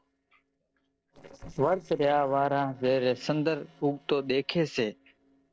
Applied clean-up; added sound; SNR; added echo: neural separator model SepFormer DNS4.